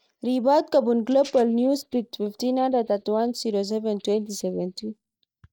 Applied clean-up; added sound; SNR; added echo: neural mask model DeepFilterNet 3.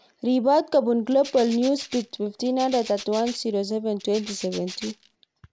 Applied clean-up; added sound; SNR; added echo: none; Rattle (instrument); 16 dB; none.